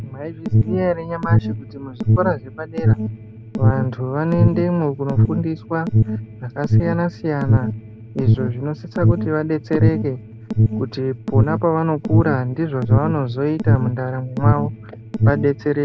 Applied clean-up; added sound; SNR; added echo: none; Alarm; -2 dB; none.